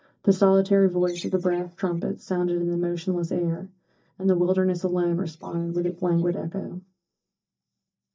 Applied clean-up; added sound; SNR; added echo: neural mask model DeepFilterNet 3.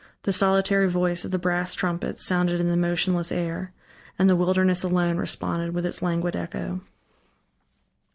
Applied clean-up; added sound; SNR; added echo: none; none; none; none.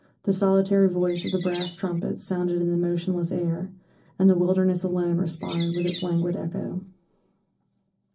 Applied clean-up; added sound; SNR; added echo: none; Bird; 12 dB; reverberation time 0.4 s.